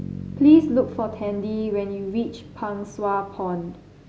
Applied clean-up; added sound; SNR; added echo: none; Bass guitar; 16 dB; none.